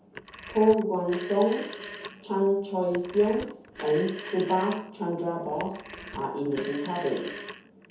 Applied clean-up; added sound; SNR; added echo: none; Telephone; 14 dB; reverberation time 0.6 s.